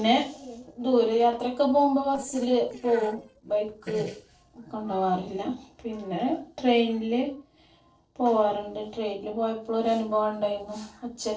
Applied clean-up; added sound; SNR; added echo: neural separator model SepFormer DNS4.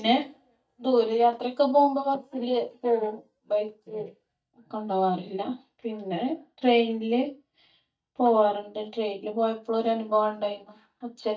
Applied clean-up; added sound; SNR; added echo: neural mask model DeepFilterNet 3.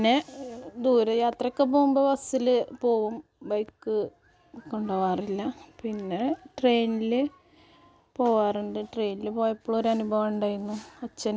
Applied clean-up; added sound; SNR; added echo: none; none; none; none.